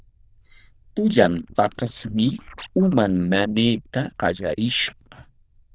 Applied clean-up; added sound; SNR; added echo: neural diffusion model UNIVERSE++.